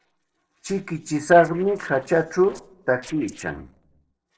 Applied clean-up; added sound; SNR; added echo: neural separator model SepFormer DNS4.